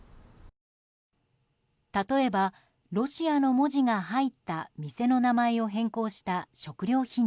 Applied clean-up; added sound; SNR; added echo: none; none; none; none.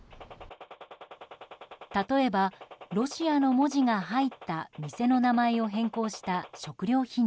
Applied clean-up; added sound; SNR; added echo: none; Gunshot, gunfire; 19 dB; none.